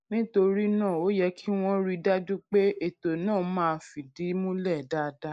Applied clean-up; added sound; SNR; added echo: neural mask model Resemble Enhance denoiser.